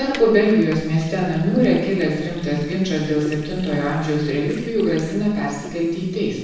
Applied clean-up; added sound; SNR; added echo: none; Sink (filling or washing); 18 dB; reverberation time 1.1 s.